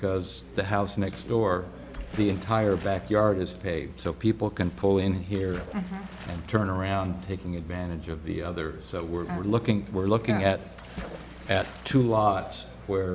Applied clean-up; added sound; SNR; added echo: none; Splash, splatter; 19 dB; none.